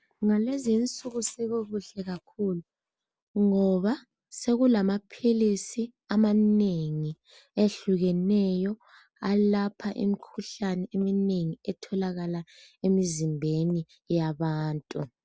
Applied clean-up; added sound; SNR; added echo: none; none; none; none.